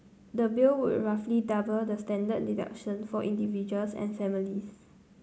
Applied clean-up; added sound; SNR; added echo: none; none; none; none.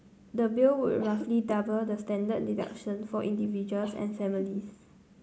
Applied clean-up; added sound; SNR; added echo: none; Cough; 20 dB; none.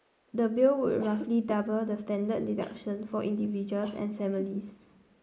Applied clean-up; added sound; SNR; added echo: neural mask model Resemble Enhance denoiser.